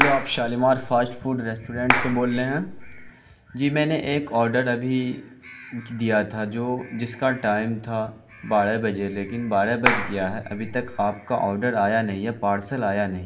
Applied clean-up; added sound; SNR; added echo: none; Clapping; 2 dB; reverberation time 0.6 s.